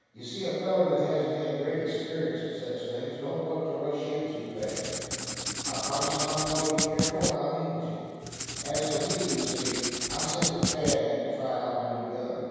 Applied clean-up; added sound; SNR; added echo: none; Writing; 1 dB; reverberation time 2.2 s.